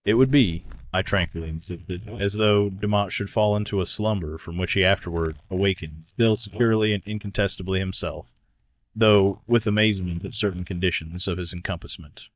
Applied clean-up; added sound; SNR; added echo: neural mask model DeepFilterNet 3.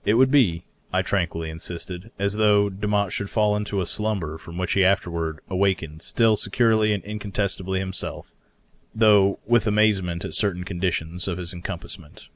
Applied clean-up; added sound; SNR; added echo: none; none; none; none.